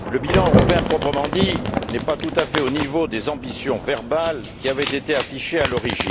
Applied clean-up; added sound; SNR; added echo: none; Domestic sounds, home sounds + Thunder / Rain; 1 dB; none.